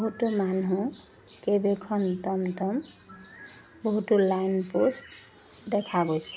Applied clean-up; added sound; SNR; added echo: none; none; none; none.